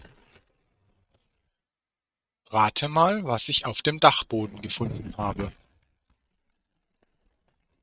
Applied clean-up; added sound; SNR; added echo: neural mask model RNNoise.